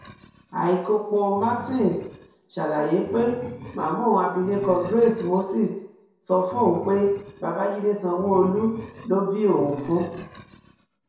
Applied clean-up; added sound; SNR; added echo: none; Animal; 17 dB; reverberation time 0.7 s.